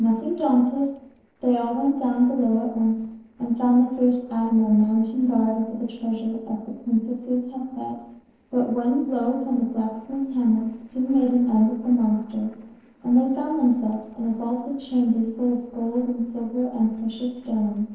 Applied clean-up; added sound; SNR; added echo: neural separator model SepFormer DNS4.